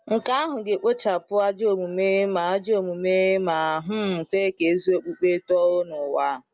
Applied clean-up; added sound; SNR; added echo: none; none; none; none.